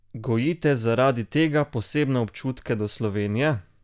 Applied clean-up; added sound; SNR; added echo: none; none; none; none.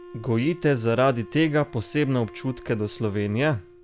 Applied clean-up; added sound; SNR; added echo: none; Wind instrument, woodwind instrument; 20 dB; none.